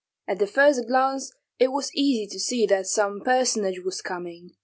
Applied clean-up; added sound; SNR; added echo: none; none; none; none.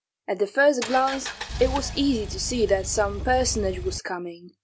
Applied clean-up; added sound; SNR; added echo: none; Engine; 8 dB; none.